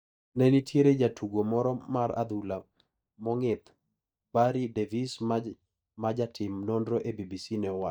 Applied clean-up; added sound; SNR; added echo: neural mask model DeepFilterNet 3.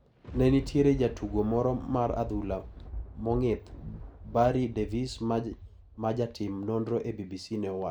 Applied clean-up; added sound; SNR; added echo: none; Thunder; 12 dB; none.